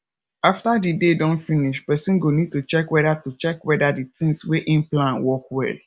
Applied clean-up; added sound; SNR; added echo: none; none; none; none.